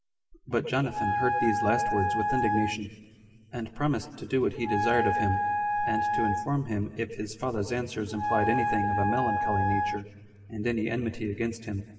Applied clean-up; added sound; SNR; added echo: none; Wind instrument, woodwind instrument; 0 dB; reverberation time 1.9 s.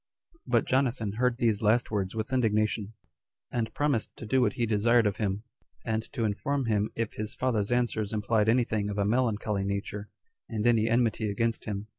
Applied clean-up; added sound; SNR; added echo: none; none; none; none.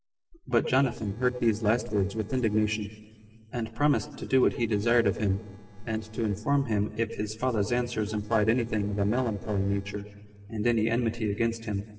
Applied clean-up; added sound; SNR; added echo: neural separator model SepFormer DNS4.